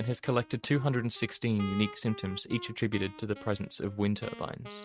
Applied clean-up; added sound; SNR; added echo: neural mask model RNNoise.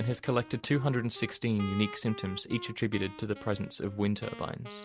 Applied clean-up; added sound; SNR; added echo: none; Wind instrument, woodwind instrument; 15 dB; none.